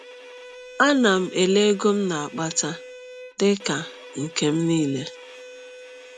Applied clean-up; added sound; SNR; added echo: none; Bowed string instrument; 18 dB; none.